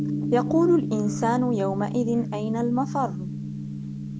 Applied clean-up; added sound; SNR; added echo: none; Gong; 4 dB; none.